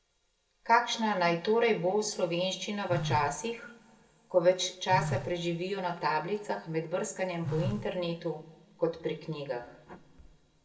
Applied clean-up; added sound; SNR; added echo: none; Telephone; 8 dB; reverberation time 1.3 s.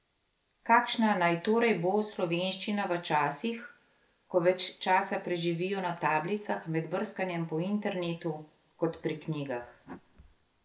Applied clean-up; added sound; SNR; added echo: none; none; none; none.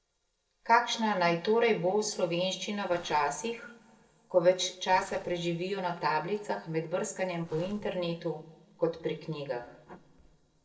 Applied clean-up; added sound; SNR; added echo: neural separator model SepFormer DNS4.